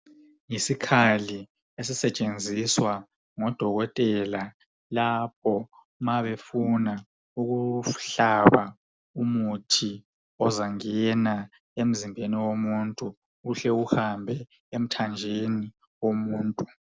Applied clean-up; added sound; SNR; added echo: none; none; none; none.